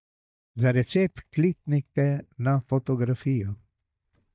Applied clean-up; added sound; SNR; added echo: neural mask model DeepFilterNet 3.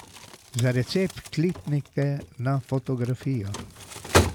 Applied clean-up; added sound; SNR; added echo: none; Crumpling, crinkling; 4 dB; none.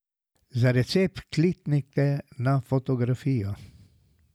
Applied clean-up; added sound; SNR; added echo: none; none; none; none.